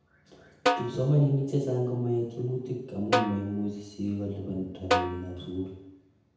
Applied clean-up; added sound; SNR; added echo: none; Snare drum; 3 dB; reverberation time 0.8 s.